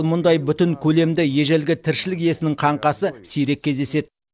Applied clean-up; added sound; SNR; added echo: none; none; none; none.